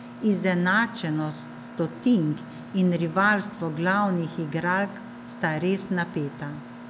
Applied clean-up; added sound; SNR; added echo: none; Mechanisms; 15 dB; none.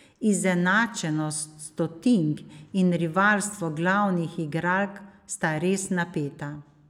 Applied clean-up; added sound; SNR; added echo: none; none; none; none.